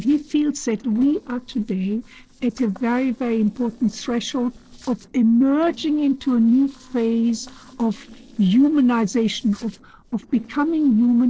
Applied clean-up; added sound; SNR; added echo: neural separator model SepFormer DNS4.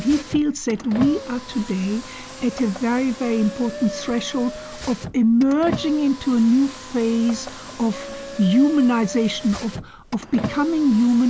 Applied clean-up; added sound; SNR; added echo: none; Car; 13 dB; none.